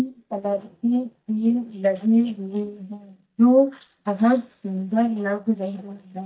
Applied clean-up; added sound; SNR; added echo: neural mask model DeepFilterNet 3.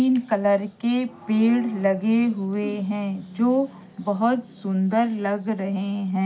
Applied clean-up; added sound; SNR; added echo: none; none; none; none.